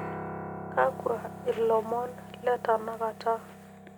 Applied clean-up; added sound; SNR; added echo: none; Piano; 11 dB; none.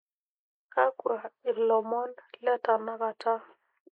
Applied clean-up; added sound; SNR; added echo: neural mask model Resemble Enhance denoiser.